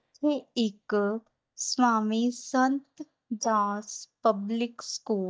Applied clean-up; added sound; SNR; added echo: neural mask model DeepFilterNet 3.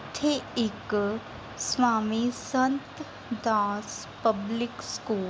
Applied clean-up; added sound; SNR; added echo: none; none; none; none.